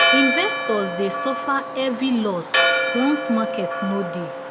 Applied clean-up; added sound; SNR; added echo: none; Church bell; -1 dB; none.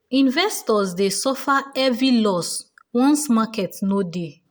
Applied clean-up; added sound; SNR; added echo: none; none; none; none.